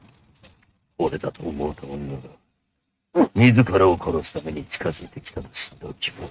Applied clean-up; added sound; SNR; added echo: neural mask model RNNoise.